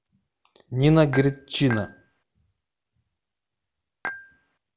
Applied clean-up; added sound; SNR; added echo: none; Dishes, pots, and pans / Chink, clink; 11 dB; none.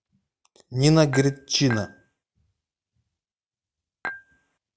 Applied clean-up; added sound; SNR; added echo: neural mask model RNNoise.